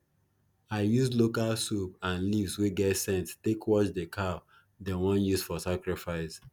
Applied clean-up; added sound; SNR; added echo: none; none; none; none.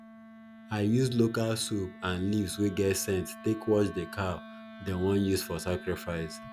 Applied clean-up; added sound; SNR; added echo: none; Wind instrument, woodwind instrument; 16 dB; none.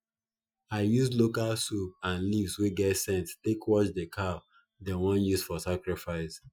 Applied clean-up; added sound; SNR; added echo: classical method Wiener filter.